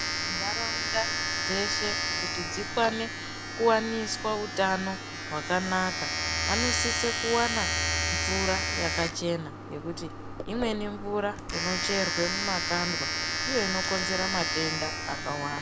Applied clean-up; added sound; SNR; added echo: none; Domestic sounds, home sounds; -1 dB; none.